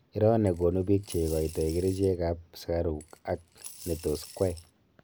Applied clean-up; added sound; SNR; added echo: none; Coin (dropping) / Glass; 19 dB; none.